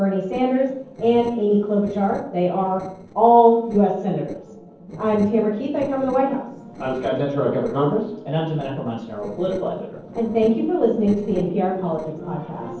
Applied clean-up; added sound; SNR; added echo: neural separator model SepFormer DNS4.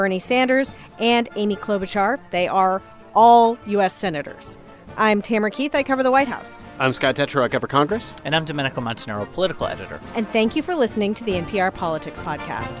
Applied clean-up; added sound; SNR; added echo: none; none; none; none.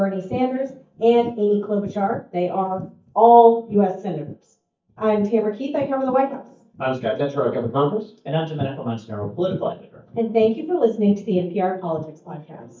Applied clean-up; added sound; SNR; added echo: neural mask model DeepFilterNet 3.